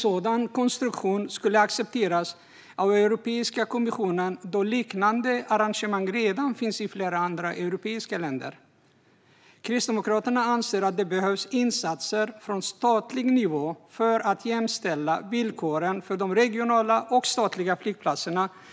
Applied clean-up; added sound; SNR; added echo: none; none; none; none.